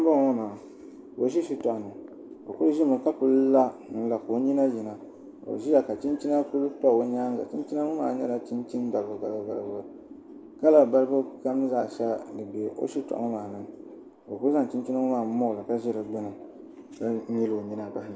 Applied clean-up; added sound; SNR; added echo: none; none; none; none.